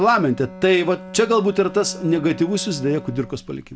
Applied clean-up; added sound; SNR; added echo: none; Bowed string instrument; 17 dB; none.